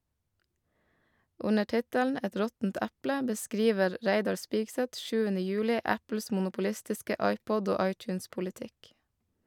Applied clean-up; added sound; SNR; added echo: none; none; none; none.